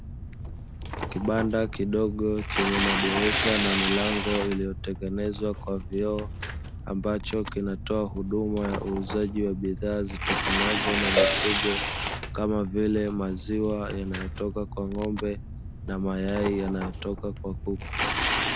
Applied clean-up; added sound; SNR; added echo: none; Cowbell + Tearing; 1 dB; none.